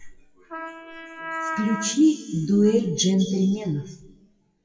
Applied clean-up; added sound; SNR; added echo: classical method WPE with log-MMSE.